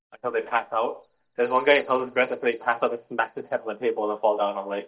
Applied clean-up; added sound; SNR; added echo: neural mask model DeepFilterNet 3.